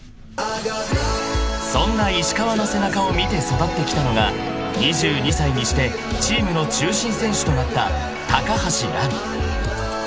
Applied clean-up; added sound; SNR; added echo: none; none; none; none.